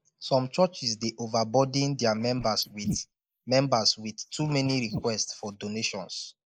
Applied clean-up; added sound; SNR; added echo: neural mask model Resemble Enhance denoiser.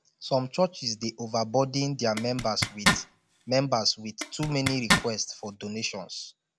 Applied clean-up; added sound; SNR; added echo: none; Zipper (clothing); 0 dB; none.